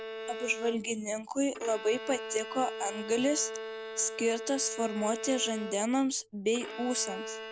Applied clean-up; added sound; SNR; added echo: none; Bowed string instrument; 9 dB; none.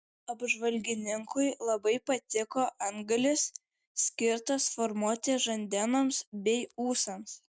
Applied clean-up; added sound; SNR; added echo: none; none; none; none.